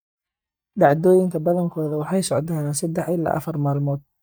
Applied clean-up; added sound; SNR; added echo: neural mask model DeepFilterNet 3.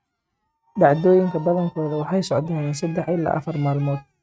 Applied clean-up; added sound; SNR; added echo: neural mask model RNNoise.